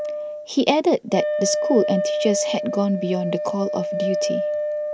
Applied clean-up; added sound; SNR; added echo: none; Wind instrument, woodwind instrument; 2 dB; none.